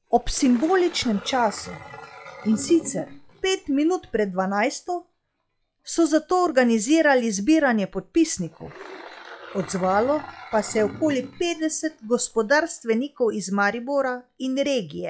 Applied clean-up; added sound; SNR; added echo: classical method log-MMSE.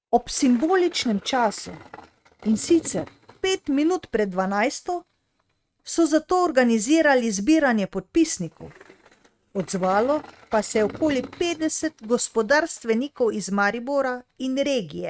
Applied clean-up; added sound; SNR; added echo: neural mask model RNNoise.